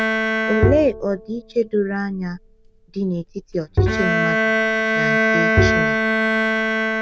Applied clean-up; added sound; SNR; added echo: none; Bowed string instrument + Bowed string instrument; -4 dB; none.